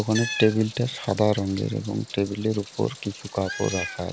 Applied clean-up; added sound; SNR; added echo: none; Meow; 12 dB; none.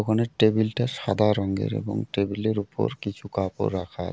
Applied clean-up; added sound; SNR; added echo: none; none; none; none.